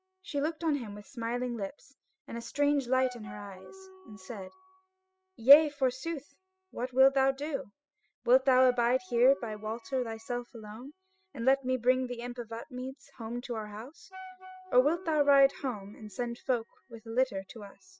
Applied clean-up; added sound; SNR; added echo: classical method spectral subtraction.